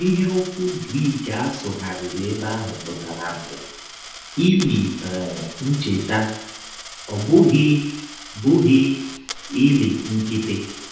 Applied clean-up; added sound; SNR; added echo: none; Coin (dropping); 16 dB; reverberation time 0.8 s.